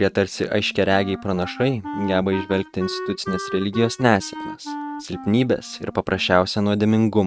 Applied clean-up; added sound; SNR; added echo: neural mask model RNNoise.